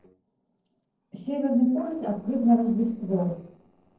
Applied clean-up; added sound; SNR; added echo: neural separator model SepFormer DNS4.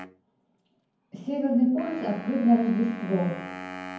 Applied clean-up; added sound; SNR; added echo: none; Wind instrument, woodwind instrument; 15 dB; reverberation time 0.9 s.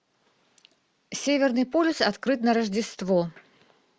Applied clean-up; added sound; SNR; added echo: none; none; none; none.